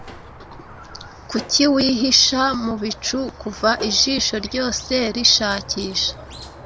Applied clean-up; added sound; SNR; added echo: none; Squeak; 16 dB; none.